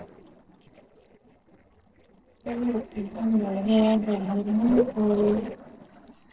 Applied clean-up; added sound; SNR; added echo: neural separator model SepFormer DNS4.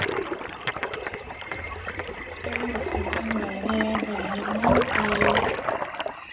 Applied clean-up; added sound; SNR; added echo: none; Toilet flush; -5 dB; reverberation time 0.4 s.